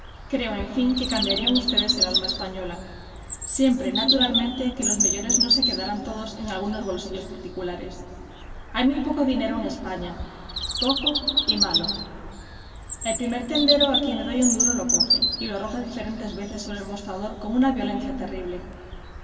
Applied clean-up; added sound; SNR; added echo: none; Bird vocalization, bird call, bird song; 1 dB; reverberation time 2.4 s.